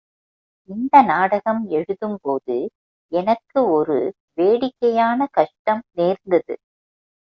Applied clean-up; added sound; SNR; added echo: none; none; none; none.